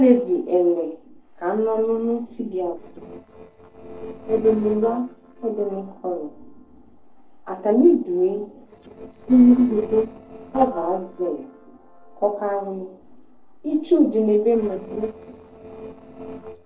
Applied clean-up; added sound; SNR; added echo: neural separator model SepFormer DNS4.